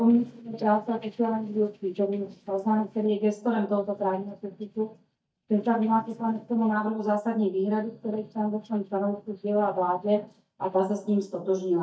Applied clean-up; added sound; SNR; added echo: neural mask model DeepFilterNet 3.